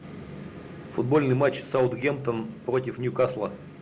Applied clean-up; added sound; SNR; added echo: none; none; none; none.